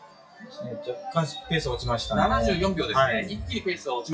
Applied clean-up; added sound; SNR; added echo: classical method WPE with log-MMSE.